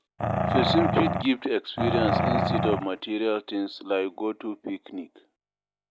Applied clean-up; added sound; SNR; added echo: none; Growling; -3 dB; none.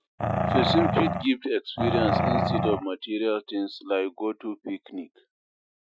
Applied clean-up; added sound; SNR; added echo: classical method Wiener filter.